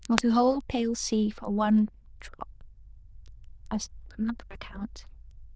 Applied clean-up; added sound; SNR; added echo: neural diffusion model UNIVERSE++.